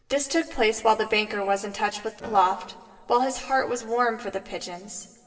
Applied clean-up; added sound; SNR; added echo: neural separator model SepFormer DNS4.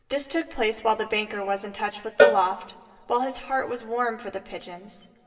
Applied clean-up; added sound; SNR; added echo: none; Cowbell; -2 dB; reverberation time 2.0 s.